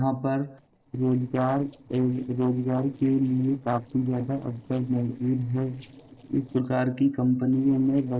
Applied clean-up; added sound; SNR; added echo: neural separator model SepFormer DNS4.